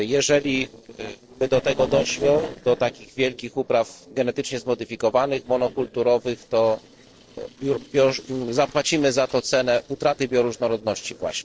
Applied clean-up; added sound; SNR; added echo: neural separator model SepFormer DNS4.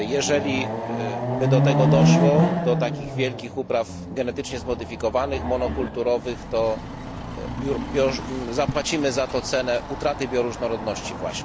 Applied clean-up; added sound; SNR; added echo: none; Chatter / Car passing by / Motorcycle / Traffic noise, roadway noise / Accelerating, revving, vroom; 0 dB; none.